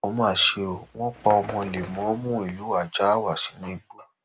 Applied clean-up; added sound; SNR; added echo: none; Bird; 16 dB; none.